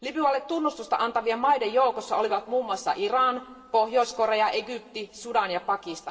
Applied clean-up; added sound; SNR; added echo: none; none; none; reverberation time 1.4 s.